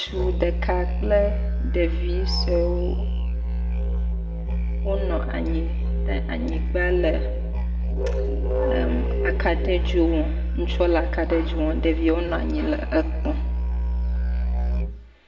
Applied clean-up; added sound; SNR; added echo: none; Musical instrument; -3 dB; reverberation time 0.9 s.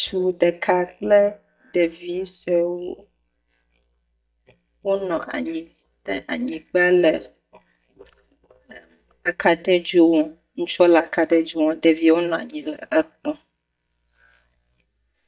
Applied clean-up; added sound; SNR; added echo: neural mask model DeepFilterNet 3.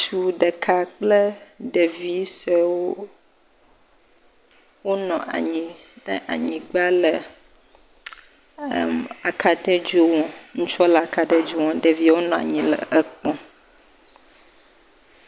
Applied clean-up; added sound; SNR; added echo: none; none; none; none.